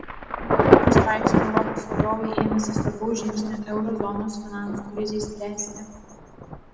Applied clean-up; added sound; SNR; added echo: none; Thunder / Traffic noise, roadway noise / Rain / Insect; -5 dB; reverberation time 1.1 s.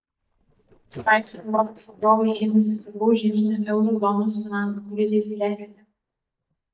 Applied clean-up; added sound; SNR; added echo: neural mask model DeepFilterNet 3.